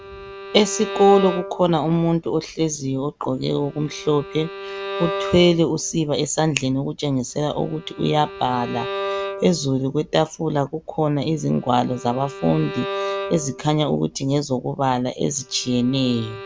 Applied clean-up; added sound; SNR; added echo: none; Bowed string instrument; 11 dB; none.